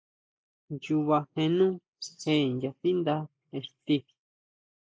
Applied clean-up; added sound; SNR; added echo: neural mask model Resemble Enhance denoiser.